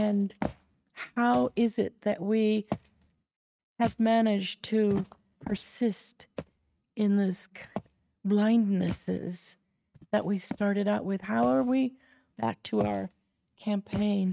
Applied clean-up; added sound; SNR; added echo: neural mask model RNNoise.